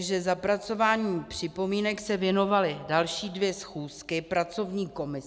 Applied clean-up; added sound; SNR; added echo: none; none; none; none.